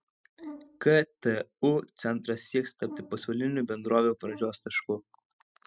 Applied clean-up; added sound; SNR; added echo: classical method spectral subtraction.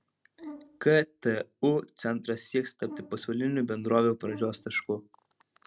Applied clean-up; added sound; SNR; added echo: none; Brass instrument; 18 dB; none.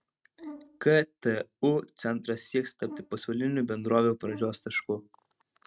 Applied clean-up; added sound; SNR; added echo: neural mask model RNNoise.